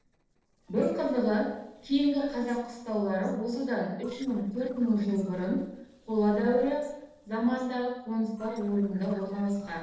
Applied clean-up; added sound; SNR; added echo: neural separator model SepFormer DNS4.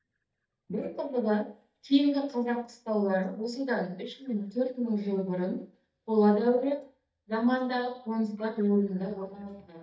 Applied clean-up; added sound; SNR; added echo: neural mask model DeepFilterNet 3.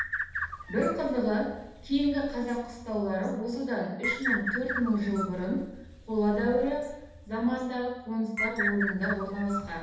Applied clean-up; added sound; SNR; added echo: none; Bird; 7 dB; reverberation time 0.8 s.